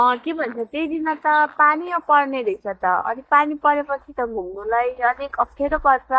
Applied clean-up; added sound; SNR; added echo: neural mask model DeepFilterNet 3.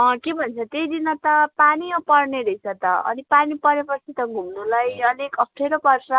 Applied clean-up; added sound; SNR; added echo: none; none; none; none.